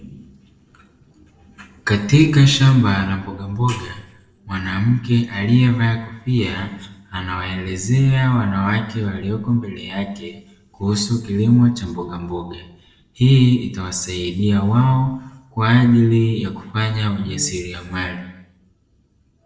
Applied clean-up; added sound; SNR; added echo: neural separator model SepFormer DNS4.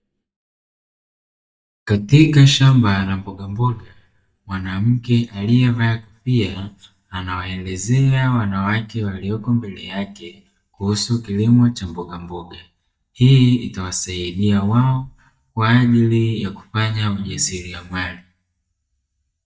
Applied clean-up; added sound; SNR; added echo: neural mask model DeepFilterNet 3.